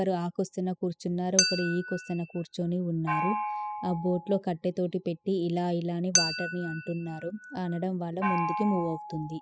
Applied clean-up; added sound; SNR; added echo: classical method spectral subtraction.